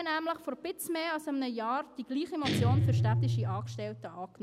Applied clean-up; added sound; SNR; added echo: none; Guitar; -2 dB; none.